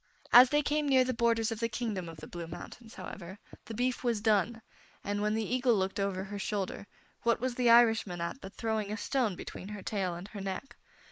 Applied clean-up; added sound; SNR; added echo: neural mask model Resemble Enhance denoiser.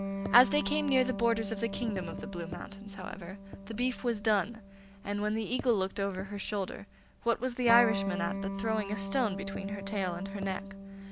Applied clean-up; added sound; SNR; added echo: none; Electric guitar; 7 dB; none.